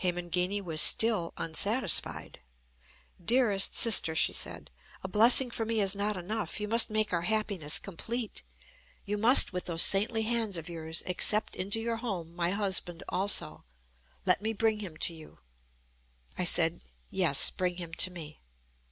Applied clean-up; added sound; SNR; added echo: none; none; none; none.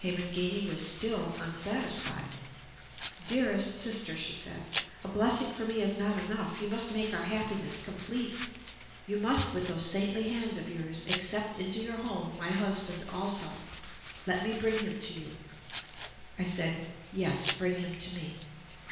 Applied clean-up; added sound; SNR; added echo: none; Domestic sounds, home sounds; 11 dB; reverberation time 1.1 s.